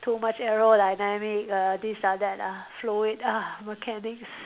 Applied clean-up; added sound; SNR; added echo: none; none; none; none.